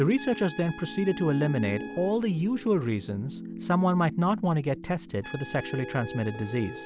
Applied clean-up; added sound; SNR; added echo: none; Trumpet; 20 dB; none.